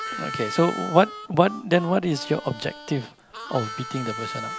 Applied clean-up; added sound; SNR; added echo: none; Harmonica; 11 dB; none.